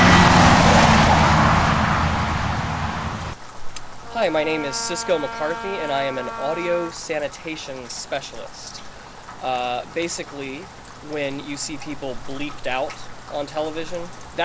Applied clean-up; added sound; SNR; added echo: none; Wind instrument, woodwind instrument + Rain; 13 dB; none.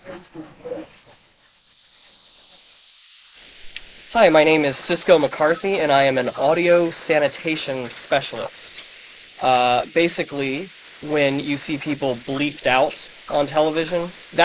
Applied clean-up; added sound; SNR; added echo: neural mask model Resemble Enhance denoiser.